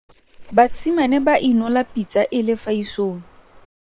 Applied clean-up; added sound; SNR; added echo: neural separator model SepFormer WHAM!.